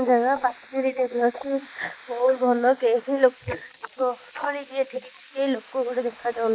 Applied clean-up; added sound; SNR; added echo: neural mask model Resemble Enhance denoiser.